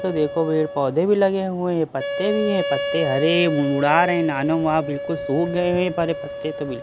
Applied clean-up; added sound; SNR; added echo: none; Wind instrument, woodwind instrument; 8 dB; none.